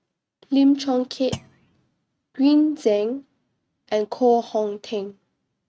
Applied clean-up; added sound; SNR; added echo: neural mask model RNNoise.